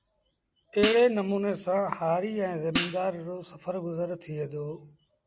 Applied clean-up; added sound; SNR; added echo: none; Hi-hat; 3 dB; none.